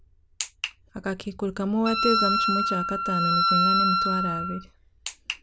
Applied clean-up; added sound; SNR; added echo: none; Wind instrument, woodwind instrument; -4 dB; none.